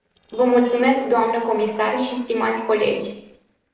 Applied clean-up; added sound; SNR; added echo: neural separator model SepFormer DNS4.